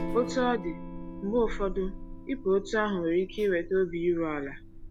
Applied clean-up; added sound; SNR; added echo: none; Electric guitar / Strum + Alarm; 9 dB; none.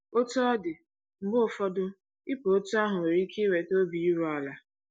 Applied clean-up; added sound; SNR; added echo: none; none; none; none.